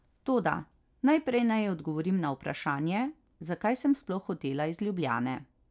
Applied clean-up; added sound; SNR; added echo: none; none; none; none.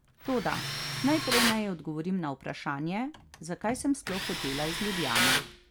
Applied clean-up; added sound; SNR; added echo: none; Tools; 2 dB; none.